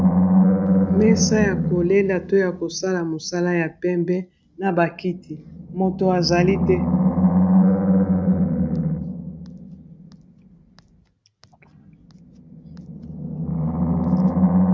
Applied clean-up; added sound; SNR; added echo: none; Animal; -3 dB; none.